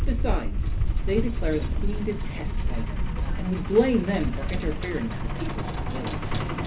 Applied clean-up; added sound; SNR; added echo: none; Truck; -3 dB; reverberation time 0.3 s.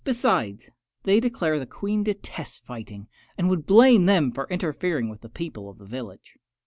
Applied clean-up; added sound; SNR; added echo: none; none; none; none.